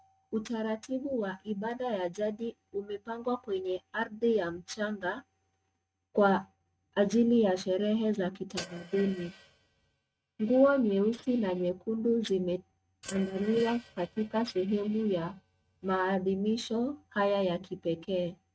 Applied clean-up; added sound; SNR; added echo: neural mask model RNNoise.